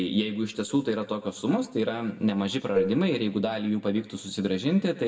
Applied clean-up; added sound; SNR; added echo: none; Dishes, pots, and pans; 3 dB; reverberation time 0.6 s.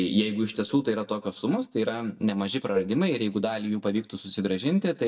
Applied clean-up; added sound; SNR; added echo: neural mask model DeepFilterNet 3.